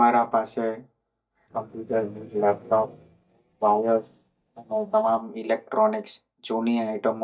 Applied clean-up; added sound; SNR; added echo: neural mask model DeepFilterNet 3.